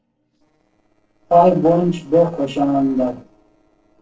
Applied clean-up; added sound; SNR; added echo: neural separator model SepFormer DNS4.